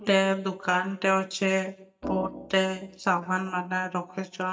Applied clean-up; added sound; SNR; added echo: neural mask model DeepFilterNet 3.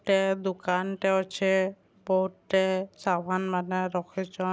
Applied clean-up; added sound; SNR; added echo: none; none; none; none.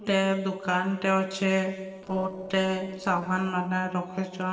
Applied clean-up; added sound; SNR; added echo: neural separator model SepFormer DNS4.